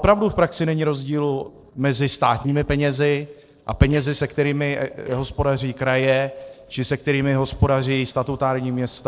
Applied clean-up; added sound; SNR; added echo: neural separator model SepFormer DNS4.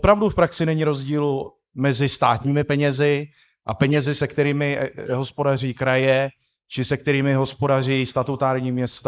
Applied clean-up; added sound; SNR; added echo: neural mask model Resemble Enhance denoiser.